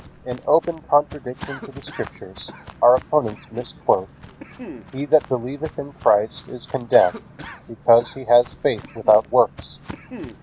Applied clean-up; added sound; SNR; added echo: none; Cough + Walk, footsteps; 17 dB; none.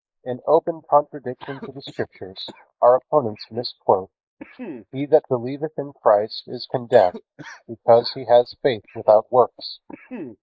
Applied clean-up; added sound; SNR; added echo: neural mask model Resemble Enhance denoiser.